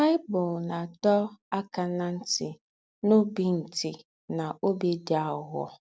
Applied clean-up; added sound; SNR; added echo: none; none; none; none.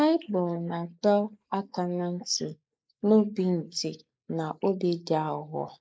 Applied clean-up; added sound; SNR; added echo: neural mask model Resemble Enhance denoiser.